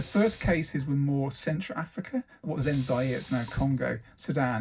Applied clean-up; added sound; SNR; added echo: none; Sink (filling or washing); 14 dB; reverberation time 0.4 s.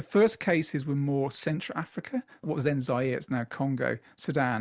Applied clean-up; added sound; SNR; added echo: none; none; none; none.